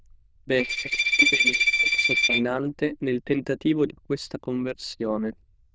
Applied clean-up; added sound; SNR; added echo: neural diffusion model UNIVERSE++.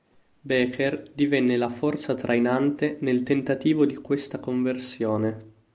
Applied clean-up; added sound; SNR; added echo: none; none; none; none.